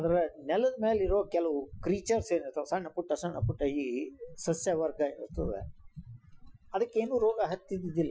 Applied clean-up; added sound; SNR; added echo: classical method Wiener filter.